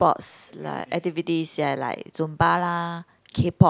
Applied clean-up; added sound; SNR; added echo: none; none; none; none.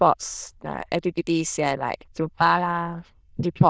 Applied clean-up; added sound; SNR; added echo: neural diffusion model UNIVERSE++.